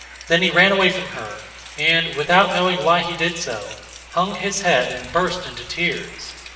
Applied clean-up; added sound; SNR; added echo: none; Rain; 19 dB; reverberation time 1.2 s.